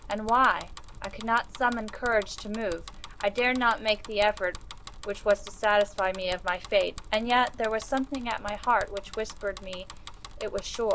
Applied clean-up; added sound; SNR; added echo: none; Bicycle; 14 dB; none.